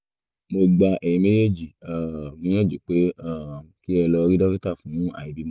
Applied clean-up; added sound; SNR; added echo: none; none; none; none.